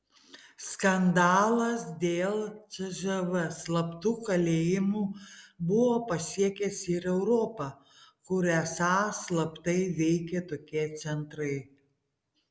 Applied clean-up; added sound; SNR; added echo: none; none; none; none.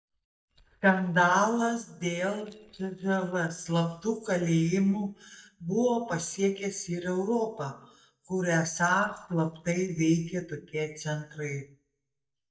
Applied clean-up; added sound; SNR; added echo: neural mask model DeepFilterNet 3.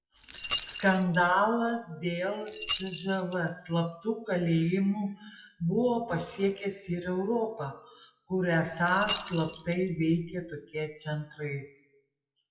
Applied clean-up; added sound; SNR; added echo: classical method WPE with log-MMSE.